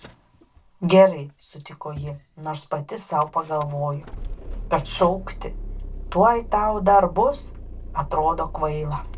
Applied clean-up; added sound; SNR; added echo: none; Idling / Engine starting / Door / Car; 12 dB; reverberation time 0.1 s.